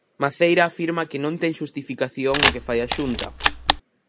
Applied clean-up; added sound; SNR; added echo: none; Camera; -1 dB; none.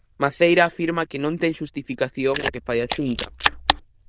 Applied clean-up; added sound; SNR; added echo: neural diffusion model UNIVERSE++.